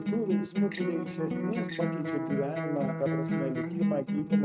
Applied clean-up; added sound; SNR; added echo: neural mask model RNNoise.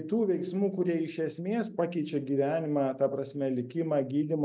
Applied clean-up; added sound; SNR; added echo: none; none; none; none.